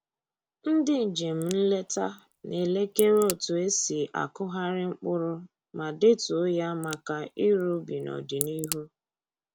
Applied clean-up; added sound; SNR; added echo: none; Crack; 13 dB; none.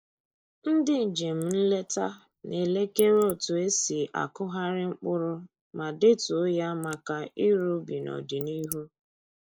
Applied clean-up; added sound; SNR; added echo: neural mask model Resemble Enhance denoiser.